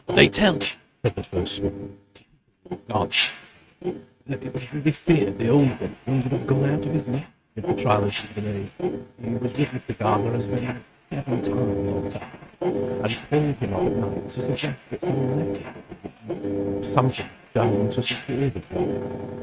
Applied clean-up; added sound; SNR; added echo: neural mask model RNNoise.